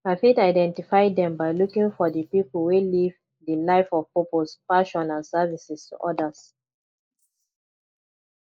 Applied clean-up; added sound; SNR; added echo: neural mask model Resemble Enhance denoiser.